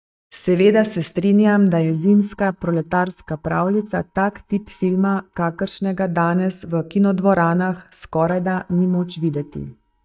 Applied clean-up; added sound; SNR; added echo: neural mask model DeepFilterNet 3.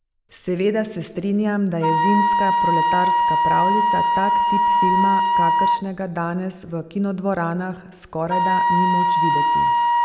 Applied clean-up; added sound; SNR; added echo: none; Wind instrument, woodwind instrument; -5 dB; none.